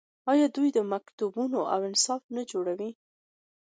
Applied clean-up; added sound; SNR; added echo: none; none; none; none.